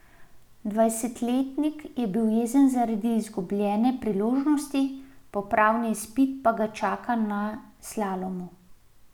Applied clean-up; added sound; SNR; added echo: none; none; none; none.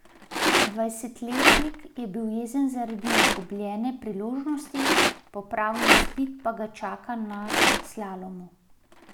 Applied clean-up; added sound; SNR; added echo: none; Rattle; -5 dB; none.